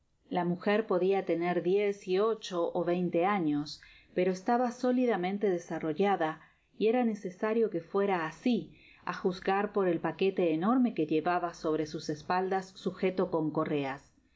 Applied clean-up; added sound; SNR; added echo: none; none; none; none.